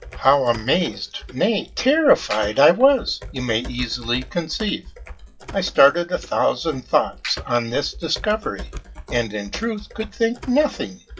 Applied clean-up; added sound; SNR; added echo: classical method WPE with log-MMSE.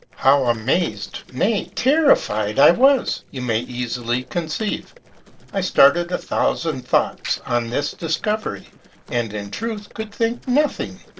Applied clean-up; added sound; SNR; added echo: neural separator model SepFormer DNS4.